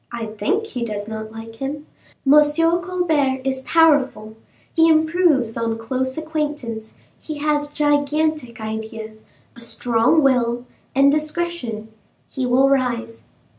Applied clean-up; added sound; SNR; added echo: none; none; none; none.